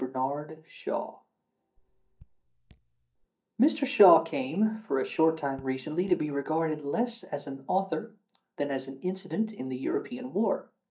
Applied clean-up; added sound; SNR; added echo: neural mask model DeepFilterNet 3.